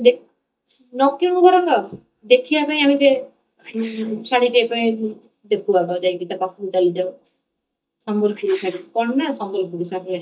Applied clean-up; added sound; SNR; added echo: neural mask model DeepFilterNet 3.